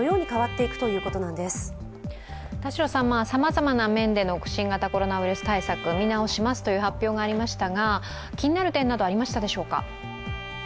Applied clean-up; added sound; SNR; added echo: none; Bowed string instrument; 17 dB; none.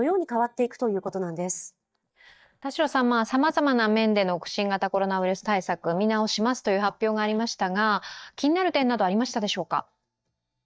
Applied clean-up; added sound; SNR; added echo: neural mask model DeepFilterNet 3.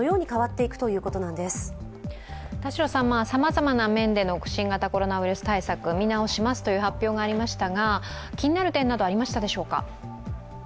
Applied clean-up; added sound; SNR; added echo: none; none; none; none.